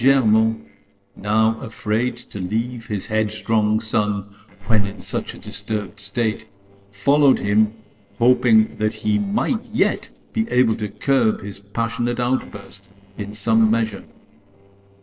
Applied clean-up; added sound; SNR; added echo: neural separator model SepFormer DNS4.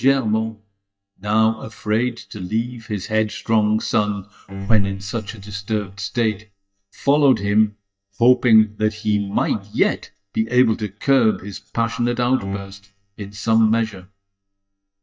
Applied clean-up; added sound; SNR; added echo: neural mask model DeepFilterNet 3.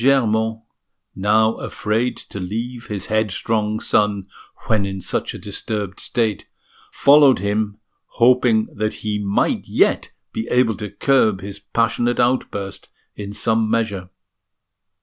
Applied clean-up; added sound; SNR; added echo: none; none; none; none.